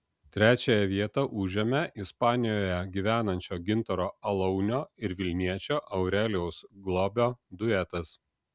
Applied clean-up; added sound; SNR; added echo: none; none; none; none.